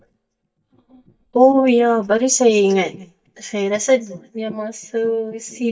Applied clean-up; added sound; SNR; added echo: neural mask model DeepFilterNet 3.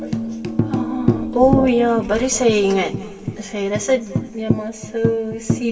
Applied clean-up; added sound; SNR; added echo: none; Tambourine; 4 dB; reverberation time 2.6 s.